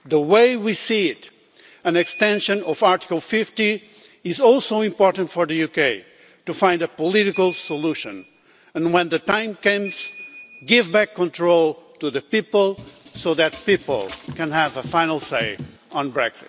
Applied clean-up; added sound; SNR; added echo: none; Drum kit + Ringtone / Bell; 17 dB; none.